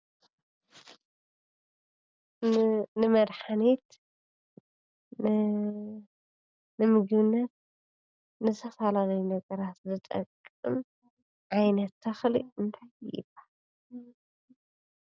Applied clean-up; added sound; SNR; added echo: none; none; none; none.